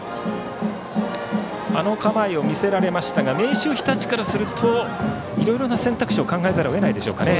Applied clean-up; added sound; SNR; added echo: none; Cheering; 14 dB; none.